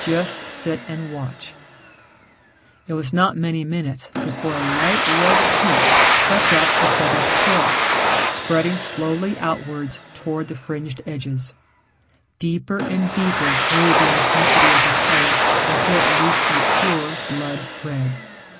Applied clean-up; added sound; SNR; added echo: none; Domestic sounds, home sounds; -4 dB; none.